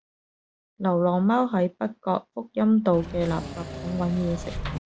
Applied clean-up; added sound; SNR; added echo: none; Engine / Mechanisms; 9 dB; none.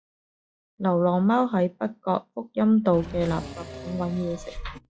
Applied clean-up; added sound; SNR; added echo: classical method log-MMSE.